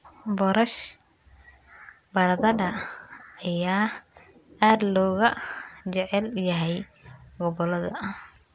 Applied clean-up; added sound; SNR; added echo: none; none; none; none.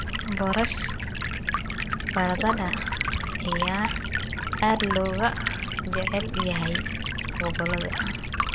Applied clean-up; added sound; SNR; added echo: none; Stream; -1 dB; none.